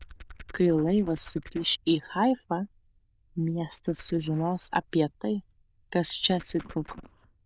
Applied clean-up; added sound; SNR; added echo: neural diffusion model UNIVERSE++.